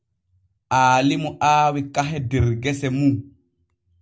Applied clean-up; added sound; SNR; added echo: none; none; none; none.